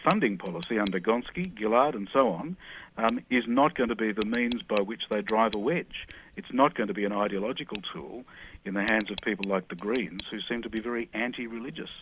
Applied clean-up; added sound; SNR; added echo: none; Tick; 20 dB; none.